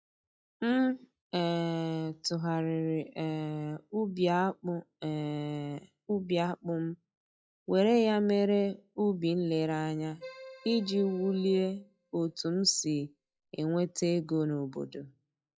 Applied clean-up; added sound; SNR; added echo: classical method log-MMSE.